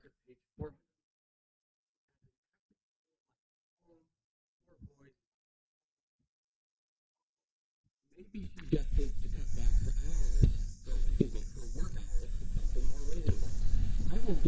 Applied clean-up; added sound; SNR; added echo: neural mask model DeepFilterNet 3.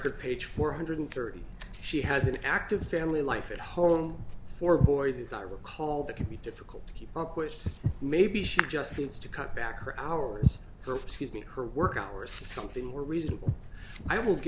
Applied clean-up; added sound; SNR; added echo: none; Walk, footsteps; 6 dB; none.